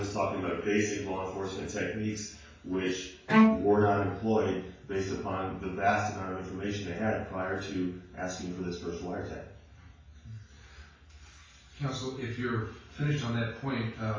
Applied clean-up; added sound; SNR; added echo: none; Bowed string instrument; -5 dB; reverberation time 0.5 s.